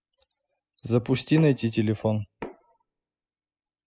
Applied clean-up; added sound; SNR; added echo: classical method spectral subtraction.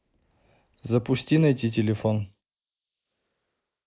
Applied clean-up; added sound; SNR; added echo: neural mask model Resemble Enhance denoiser.